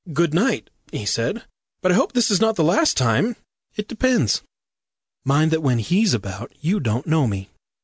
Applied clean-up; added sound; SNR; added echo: none; none; none; none.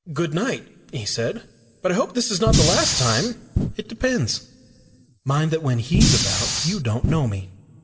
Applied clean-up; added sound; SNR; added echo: none; Fire; -3 dB; reverberation time 1.0 s.